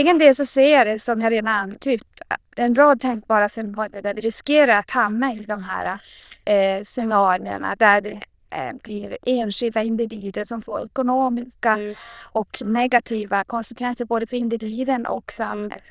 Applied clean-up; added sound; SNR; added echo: neural diffusion model UNIVERSE++.